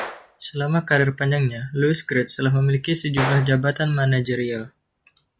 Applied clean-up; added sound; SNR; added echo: none; Gunshot, gunfire; 15 dB; none.